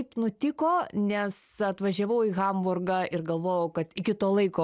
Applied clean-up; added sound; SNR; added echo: none; none; none; none.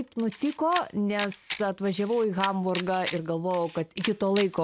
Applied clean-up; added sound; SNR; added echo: none; Camera; 13 dB; none.